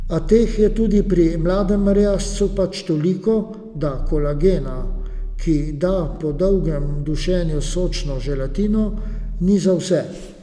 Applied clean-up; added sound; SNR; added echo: none; Growling; 5 dB; none.